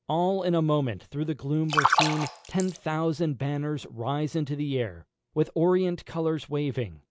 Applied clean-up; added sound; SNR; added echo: none; Splash, splatter; -1 dB; none.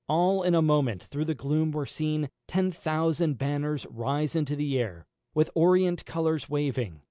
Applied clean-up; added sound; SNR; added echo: none; none; none; none.